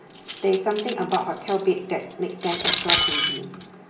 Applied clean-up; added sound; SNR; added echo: none; Cutlery, silverware; 2 dB; reverberation time 0.8 s.